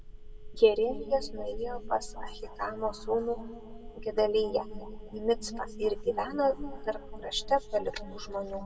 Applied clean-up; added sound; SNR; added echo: none; Telephone; 10 dB; reverberation time 1.9 s.